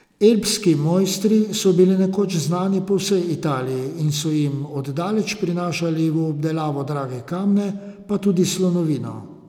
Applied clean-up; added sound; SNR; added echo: none; none; none; none.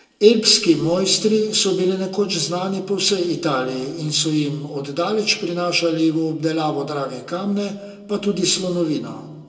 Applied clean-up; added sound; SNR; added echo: none; none; none; reverberation time 0.2 s.